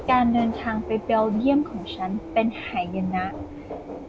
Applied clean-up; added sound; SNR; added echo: none; Subway, metro, underground; 11 dB; none.